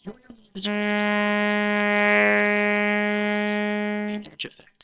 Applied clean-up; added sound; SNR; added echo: neural separator model SepFormer WHAMR!.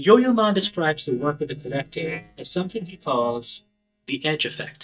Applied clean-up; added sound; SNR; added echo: neural mask model DeepFilterNet 3.